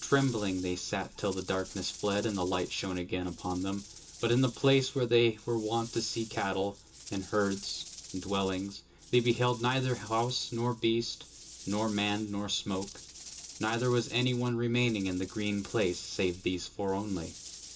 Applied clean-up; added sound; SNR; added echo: none; Rattle / Rattle (instrument); 18 dB; reverberation time 0.2 s.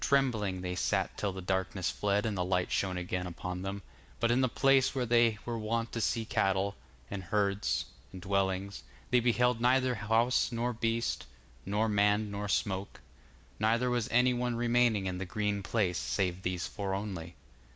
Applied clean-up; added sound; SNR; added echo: none; none; none; none.